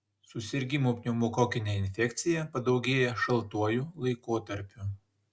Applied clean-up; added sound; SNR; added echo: none; none; none; none.